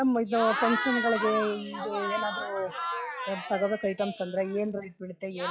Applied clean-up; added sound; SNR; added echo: classical method log-MMSE.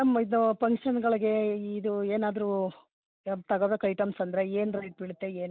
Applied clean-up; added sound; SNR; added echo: none; none; none; none.